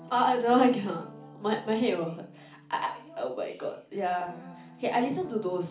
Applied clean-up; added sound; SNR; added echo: none; Guitar; 20 dB; reverberation time 0.4 s.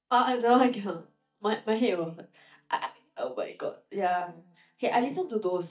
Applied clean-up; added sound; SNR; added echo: neural mask model DeepFilterNet 3.